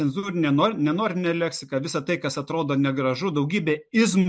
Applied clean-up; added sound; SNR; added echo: none; none; none; none.